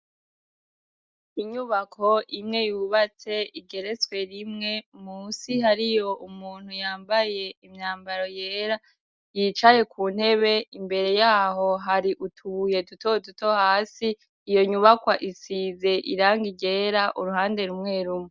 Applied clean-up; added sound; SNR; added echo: none; none; none; none.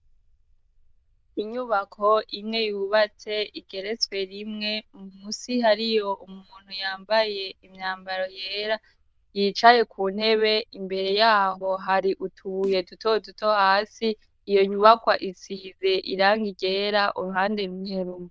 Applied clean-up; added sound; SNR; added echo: neural diffusion model UNIVERSE++.